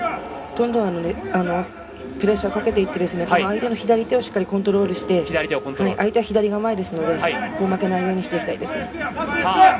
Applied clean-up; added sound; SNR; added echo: none; Wind instrument, woodwind instrument; 17 dB; reverberation time 0.3 s.